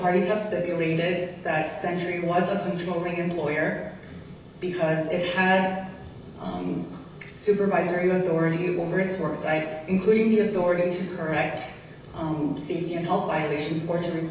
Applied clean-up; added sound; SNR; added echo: none; none; none; reverberation time 0.9 s.